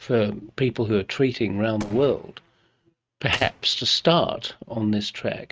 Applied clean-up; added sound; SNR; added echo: neural mask model RNNoise.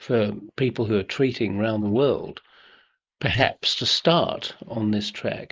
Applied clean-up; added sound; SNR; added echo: neural mask model Resemble Enhance denoiser.